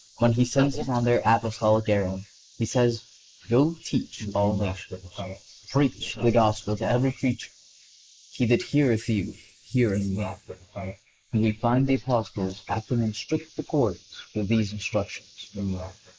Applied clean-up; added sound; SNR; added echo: neural mask model Resemble Enhance denoiser.